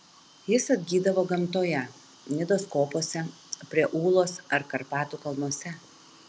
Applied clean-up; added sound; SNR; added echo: none; none; none; none.